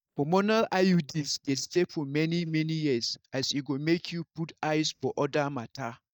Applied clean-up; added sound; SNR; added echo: neural mask model DeepFilterNet 3.